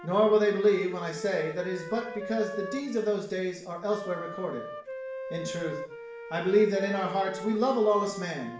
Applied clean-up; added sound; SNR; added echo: none; Wind instrument, woodwind instrument; 12 dB; reverberation time 0.6 s.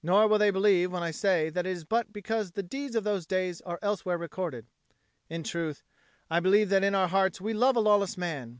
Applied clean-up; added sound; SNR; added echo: none; none; none; none.